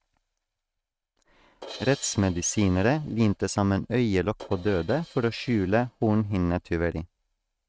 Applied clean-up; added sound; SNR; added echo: neural mask model RNNoise.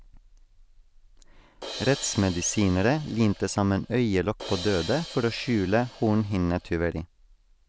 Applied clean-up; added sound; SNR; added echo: none; Crash cymbal; 14 dB; none.